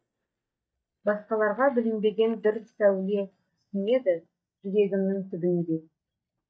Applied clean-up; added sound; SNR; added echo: neural mask model DeepFilterNet 3.